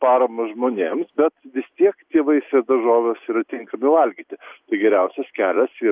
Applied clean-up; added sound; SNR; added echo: none; none; none; none.